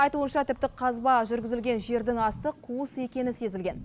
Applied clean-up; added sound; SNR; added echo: none; none; none; none.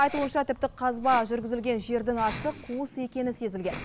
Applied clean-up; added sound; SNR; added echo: none; Respiratory sounds; 12 dB; none.